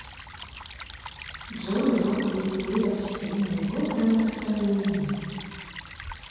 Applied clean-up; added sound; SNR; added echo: none; Stream / Trickle, dribble; 12 dB; reverberation time 2.1 s.